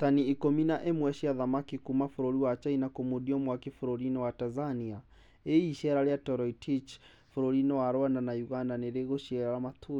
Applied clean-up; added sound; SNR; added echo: none; none; none; none.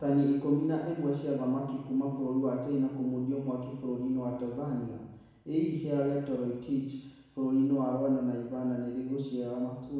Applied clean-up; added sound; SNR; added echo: none; none; none; reverberation time 1.1 s.